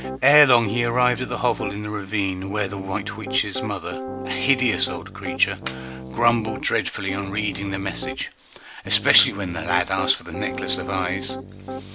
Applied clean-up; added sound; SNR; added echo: none; Piano; 10 dB; none.